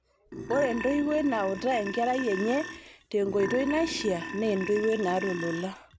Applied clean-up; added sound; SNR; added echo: none; Burping, eructation; 9 dB; none.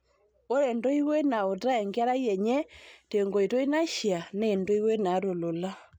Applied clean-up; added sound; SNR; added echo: none; none; none; none.